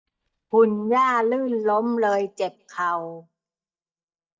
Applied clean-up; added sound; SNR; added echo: neural mask model DeepFilterNet 3.